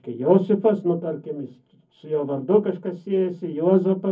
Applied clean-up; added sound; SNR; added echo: none; none; none; reverberation time 0.3 s.